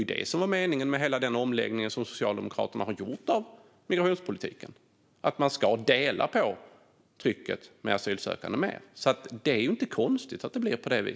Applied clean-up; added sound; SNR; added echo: none; none; none; none.